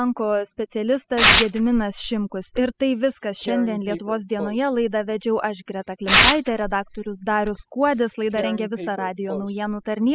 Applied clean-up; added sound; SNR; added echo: classical method spectral subtraction.